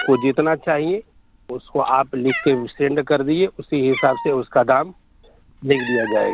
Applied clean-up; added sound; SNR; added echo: none; Cat; 14 dB; none.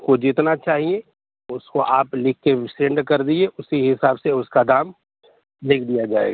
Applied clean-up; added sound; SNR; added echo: none; none; none; none.